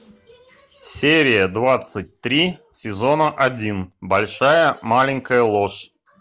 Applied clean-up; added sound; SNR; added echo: none; none; none; none.